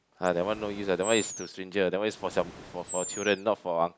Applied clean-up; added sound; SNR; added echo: none; Animal; 11 dB; none.